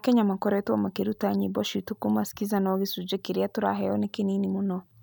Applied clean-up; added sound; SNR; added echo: none; none; none; none.